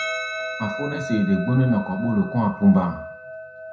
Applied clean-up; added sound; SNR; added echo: none; Percussion; 10 dB; reverberation time 0.5 s.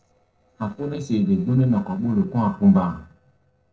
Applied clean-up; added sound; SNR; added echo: neural separator model SepFormer DNS4.